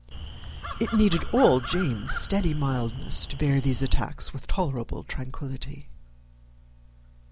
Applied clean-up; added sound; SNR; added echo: none; Crow; 10 dB; none.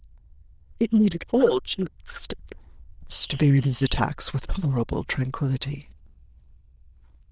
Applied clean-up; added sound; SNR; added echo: neural diffusion model UNIVERSE++.